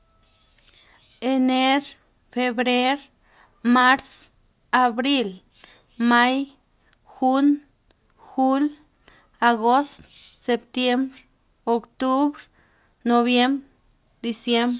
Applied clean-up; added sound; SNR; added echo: none; none; none; none.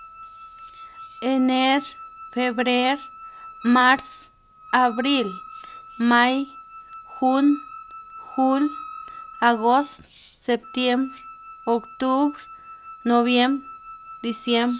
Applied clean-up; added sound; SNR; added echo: none; Wind instrument, woodwind instrument + Wind instrument, woodwind instrument; 17 dB; none.